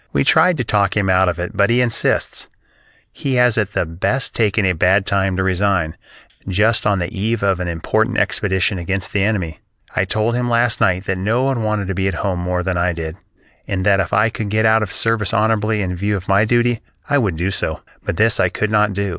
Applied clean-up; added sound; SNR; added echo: none; none; none; none.